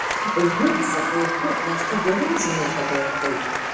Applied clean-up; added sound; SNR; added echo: none; Applause; 0 dB; reverberation time 1.2 s.